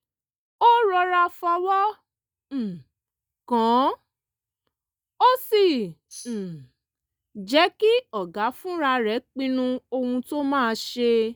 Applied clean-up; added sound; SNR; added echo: neural mask model DeepFilterNet 3.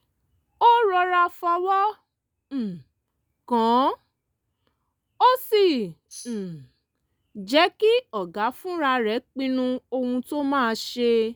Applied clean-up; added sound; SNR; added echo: none; Tambourine; 19 dB; none.